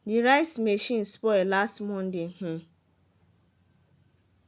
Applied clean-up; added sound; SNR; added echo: none; none; none; none.